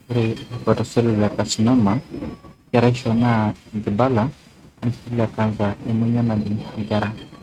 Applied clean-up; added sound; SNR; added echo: neural mask model RNNoise.